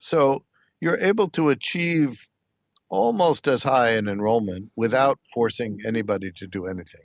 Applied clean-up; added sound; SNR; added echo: none; none; none; none.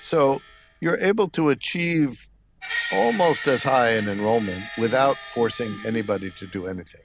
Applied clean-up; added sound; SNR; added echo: none; Screech; 12 dB; none.